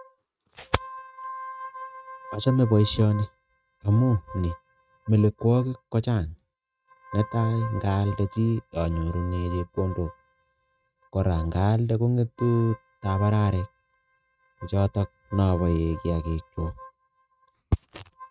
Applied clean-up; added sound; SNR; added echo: neural mask model RNNoise.